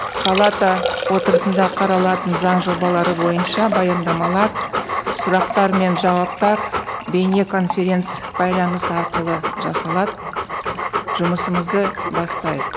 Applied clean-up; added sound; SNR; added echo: none; Dog + Liquid; 4 dB; none.